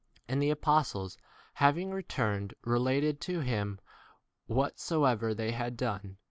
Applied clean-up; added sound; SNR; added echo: none; none; none; none.